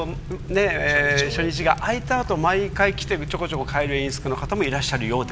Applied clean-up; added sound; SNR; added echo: none; Fire; 9 dB; none.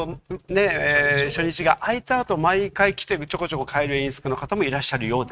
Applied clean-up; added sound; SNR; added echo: neural mask model RNNoise.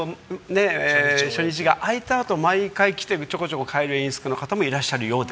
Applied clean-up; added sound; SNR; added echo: none; none; none; none.